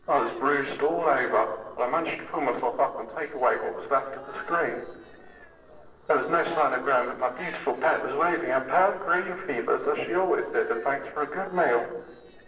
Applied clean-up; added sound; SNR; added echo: neural separator model SepFormer DNS4.